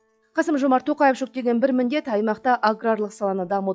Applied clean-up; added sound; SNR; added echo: classical method log-MMSE.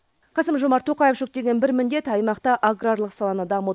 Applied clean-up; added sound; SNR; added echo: neural mask model Resemble Enhance denoiser.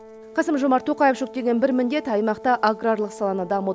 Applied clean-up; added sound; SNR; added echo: none; Brass instrument; 18 dB; none.